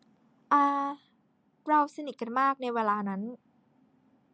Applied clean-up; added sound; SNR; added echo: none; none; none; none.